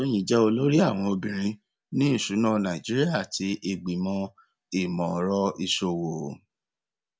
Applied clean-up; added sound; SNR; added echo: none; none; none; none.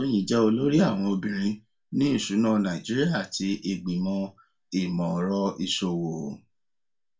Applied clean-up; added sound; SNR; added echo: none; none; none; reverberation time 0.2 s.